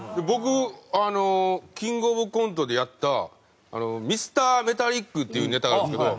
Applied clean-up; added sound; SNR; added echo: none; none; none; none.